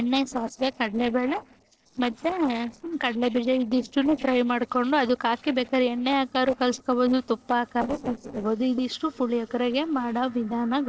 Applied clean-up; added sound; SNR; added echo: neural separator model SepFormer DNS4.